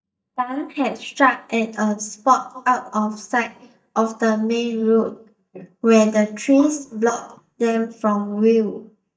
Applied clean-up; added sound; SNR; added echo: neural mask model DeepFilterNet 3.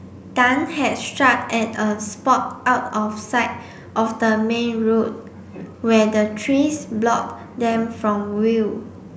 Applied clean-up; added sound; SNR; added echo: none; none; none; none.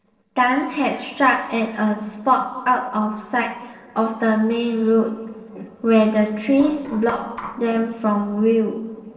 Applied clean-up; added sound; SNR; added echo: neural separator model SepFormer DNS4.